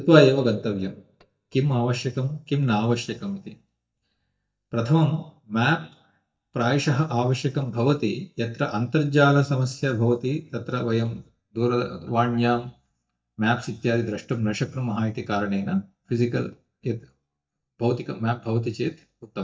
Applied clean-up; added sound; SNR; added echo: neural mask model DeepFilterNet 3.